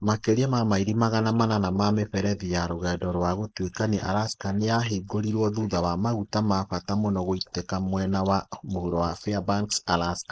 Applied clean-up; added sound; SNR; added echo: neural mask model Resemble Enhance denoiser.